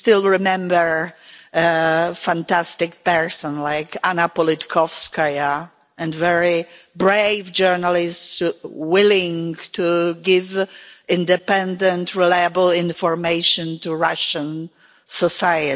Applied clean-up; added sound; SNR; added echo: none; none; none; none.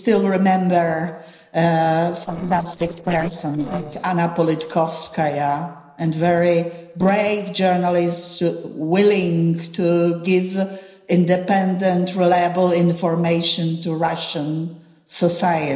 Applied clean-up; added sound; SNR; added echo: neural separator model SepFormer DNS4.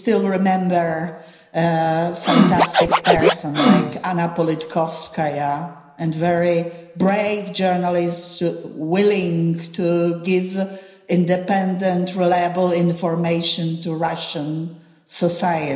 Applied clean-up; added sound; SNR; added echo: none; Scratching (performance technique); -2 dB; reverberation time 0.9 s.